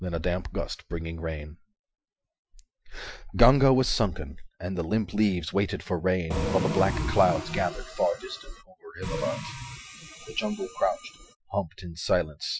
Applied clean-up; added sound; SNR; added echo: classical method Wiener filter.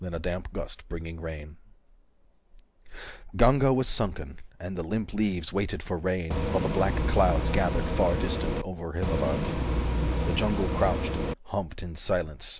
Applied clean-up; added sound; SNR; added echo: none; Bus; -2 dB; none.